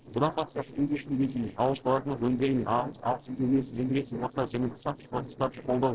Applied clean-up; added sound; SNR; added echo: neural separator model SepFormer DNS4.